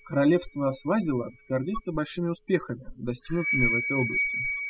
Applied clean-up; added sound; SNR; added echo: classical method spectral subtraction.